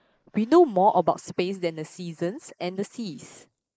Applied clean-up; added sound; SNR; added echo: neural mask model Resemble Enhance denoiser.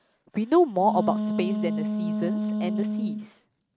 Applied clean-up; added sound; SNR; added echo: neural mask model RNNoise.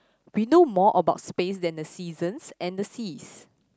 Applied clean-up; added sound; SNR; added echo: none; none; none; none.